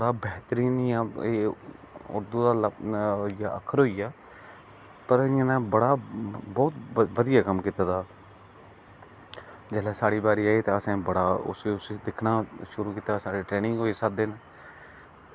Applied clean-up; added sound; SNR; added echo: none; none; none; none.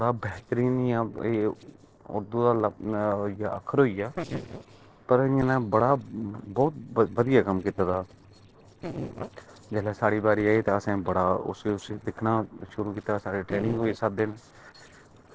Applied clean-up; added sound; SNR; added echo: neural separator model SepFormer DNS4.